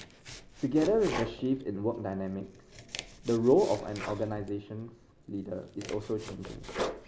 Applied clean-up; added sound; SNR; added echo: none; Domestic sounds, home sounds; 11 dB; none.